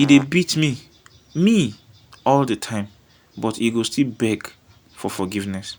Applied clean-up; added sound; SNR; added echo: none; Fart; 11 dB; none.